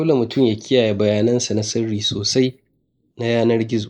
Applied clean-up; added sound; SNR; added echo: neural mask model Resemble Enhance denoiser.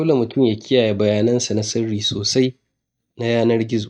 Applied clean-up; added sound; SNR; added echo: neural mask model DeepFilterNet 3.